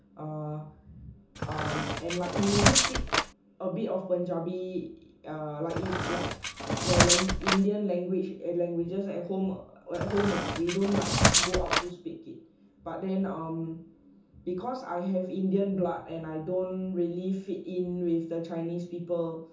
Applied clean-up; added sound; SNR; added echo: none; Squeak; -4 dB; reverberation time 0.6 s.